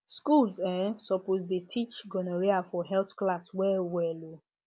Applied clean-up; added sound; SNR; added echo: none; none; none; none.